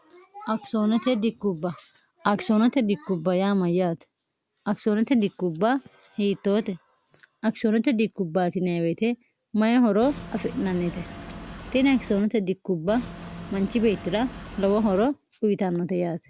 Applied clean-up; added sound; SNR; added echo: none; Boat, Water vehicle; 13 dB; none.